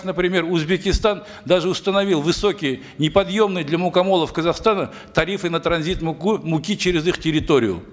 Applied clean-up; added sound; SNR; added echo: none; none; none; none.